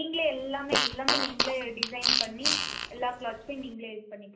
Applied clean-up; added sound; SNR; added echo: none; Fart; -4 dB; reverberation time 0.5 s.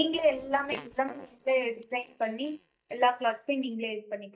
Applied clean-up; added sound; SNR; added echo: neural mask model DeepFilterNet 3.